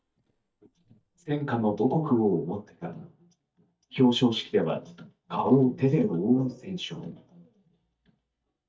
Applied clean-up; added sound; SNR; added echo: neural mask model DeepFilterNet 3.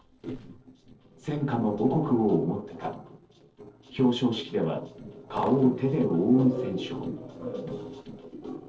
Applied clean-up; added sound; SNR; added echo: neural separator model SepFormer DNS4.